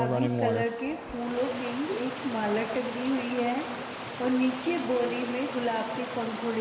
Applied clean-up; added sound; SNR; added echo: none; Stream; 5 dB; reverberation time 2.8 s.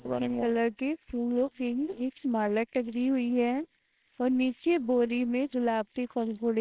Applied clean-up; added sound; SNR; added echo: neural separator model SepFormer WHAMR!.